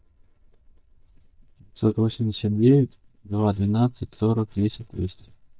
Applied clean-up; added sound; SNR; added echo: neural mask model DeepFilterNet 3.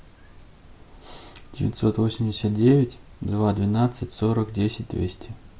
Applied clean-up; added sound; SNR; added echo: none; none; none; none.